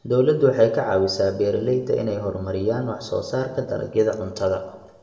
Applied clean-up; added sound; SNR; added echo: none; none; none; reverberation time 0.8 s.